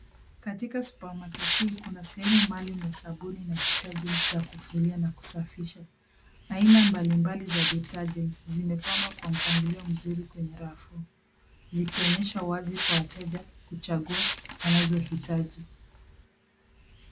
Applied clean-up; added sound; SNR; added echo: none; Hiss; 1 dB; none.